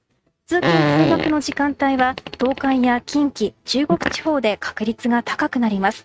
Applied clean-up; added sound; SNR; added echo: neural mask model RNNoise.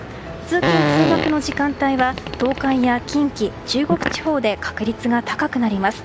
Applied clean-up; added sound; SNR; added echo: none; Fart; 3 dB; none.